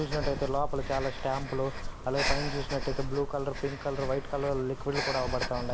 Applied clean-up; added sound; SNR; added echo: none; Breathing; 2 dB; none.